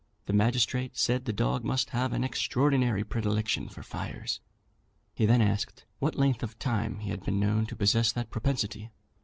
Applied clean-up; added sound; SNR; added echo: none; none; none; none.